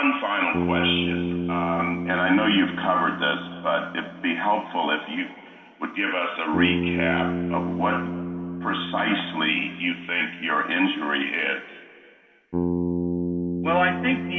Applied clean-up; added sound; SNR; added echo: none; Bass guitar; 4 dB; reverberation time 2.2 s.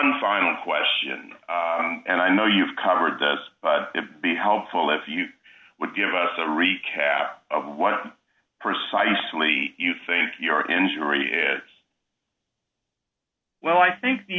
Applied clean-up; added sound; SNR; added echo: none; none; none; none.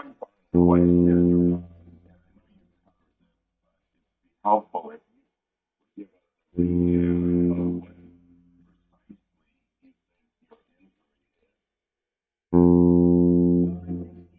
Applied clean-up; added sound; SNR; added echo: neural mask model DeepFilterNet 3.